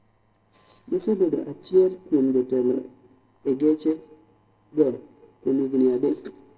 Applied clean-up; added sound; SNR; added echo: neural separator model SepFormer DNS4.